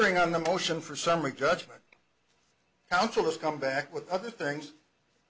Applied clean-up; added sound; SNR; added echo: none; none; none; none.